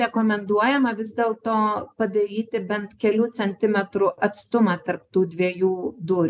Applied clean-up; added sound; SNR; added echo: none; none; none; none.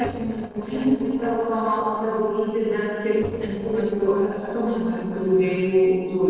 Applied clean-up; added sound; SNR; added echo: neural separator model SepFormer DNS4.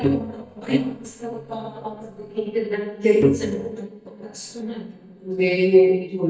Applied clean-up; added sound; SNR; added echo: neural mask model DeepFilterNet 3.